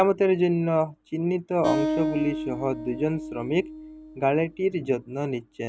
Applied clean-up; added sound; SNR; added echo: none; Acoustic guitar; 8 dB; none.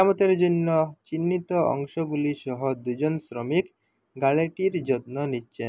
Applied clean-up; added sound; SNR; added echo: none; none; none; none.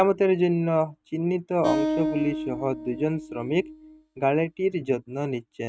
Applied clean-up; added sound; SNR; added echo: neural mask model RNNoise.